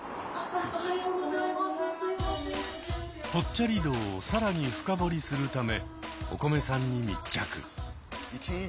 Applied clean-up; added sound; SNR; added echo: none; Liquid; 19 dB; none.